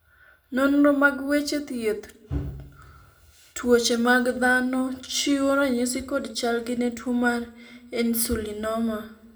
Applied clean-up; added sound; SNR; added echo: none; none; none; reverberation time 0.4 s.